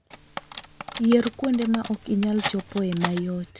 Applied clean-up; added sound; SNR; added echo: none; Cutlery, silverware; 9 dB; none.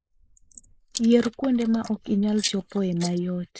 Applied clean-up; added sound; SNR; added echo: neural mask model Resemble Enhance denoiser.